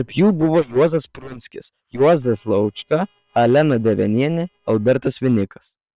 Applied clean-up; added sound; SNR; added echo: neural separator model SepFormer WHAM!.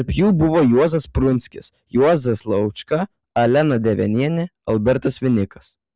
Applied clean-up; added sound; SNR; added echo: none; none; none; none.